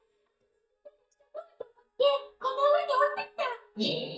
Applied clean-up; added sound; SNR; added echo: neural mask model DeepFilterNet 3.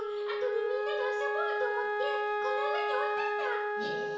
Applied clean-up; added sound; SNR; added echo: none; Wind instrument, woodwind instrument; -5 dB; reverberation time 0.6 s.